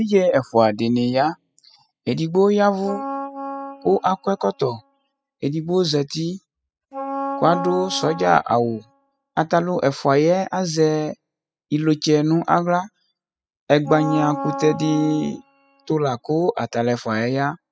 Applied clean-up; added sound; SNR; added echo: classical method spectral subtraction.